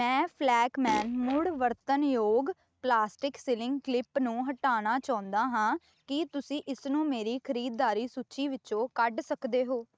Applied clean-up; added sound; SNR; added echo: neural mask model RNNoise.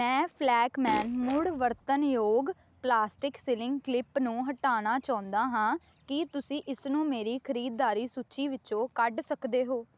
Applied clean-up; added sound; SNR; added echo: none; Fart; 9 dB; none.